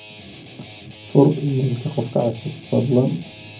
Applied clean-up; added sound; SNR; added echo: none; Guitar; 19 dB; reverberation time 0.4 s.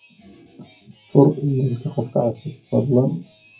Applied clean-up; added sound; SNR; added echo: classical method WPE with log-MMSE.